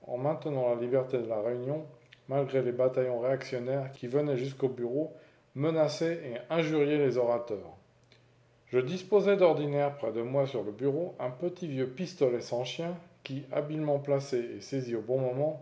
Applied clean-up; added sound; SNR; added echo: none; none; none; none.